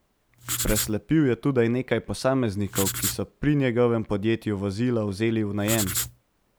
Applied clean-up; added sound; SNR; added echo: none; Writing; 5 dB; none.